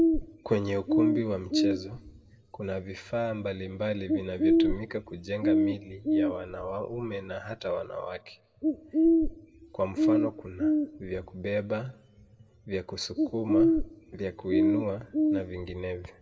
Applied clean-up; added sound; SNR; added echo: none; Bird; -5 dB; reverberation time 0.9 s.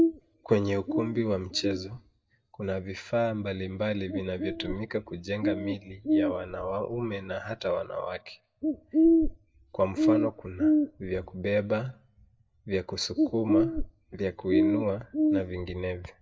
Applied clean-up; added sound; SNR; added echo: neural mask model DeepFilterNet 3.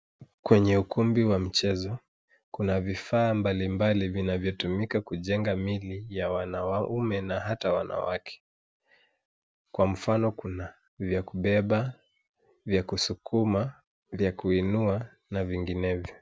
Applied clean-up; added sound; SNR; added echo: none; none; none; none.